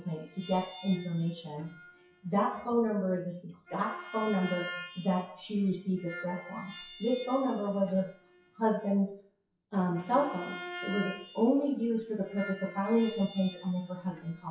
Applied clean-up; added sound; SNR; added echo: classical method WPE with log-MMSE.